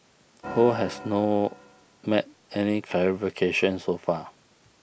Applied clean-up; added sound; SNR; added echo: none; Organ; 15 dB; none.